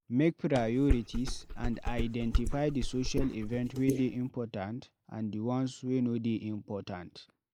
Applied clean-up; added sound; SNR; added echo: neural mask model Resemble Enhance denoiser.